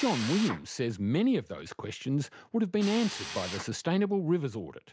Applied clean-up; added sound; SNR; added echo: none; Drill; 13 dB; none.